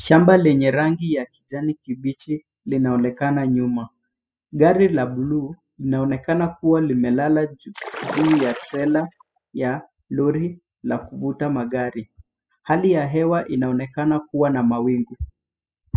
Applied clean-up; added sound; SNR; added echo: classical method spectral subtraction.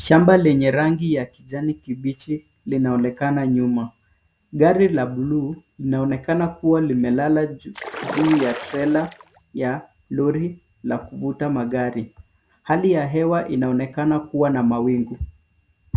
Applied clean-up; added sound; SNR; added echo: none; Splash, splatter; 10 dB; none.